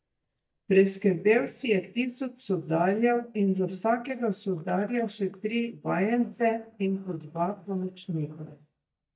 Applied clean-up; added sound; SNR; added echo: neural mask model DeepFilterNet 3.